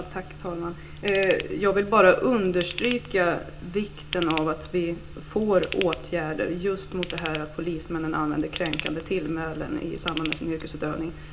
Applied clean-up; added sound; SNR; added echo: none; Ratchet, pawl / Tools; 12 dB; reverberation time 0.4 s.